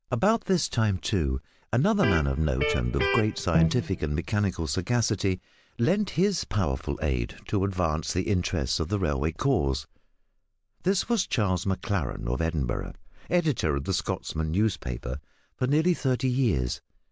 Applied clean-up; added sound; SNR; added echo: none; Electric guitar; 2 dB; none.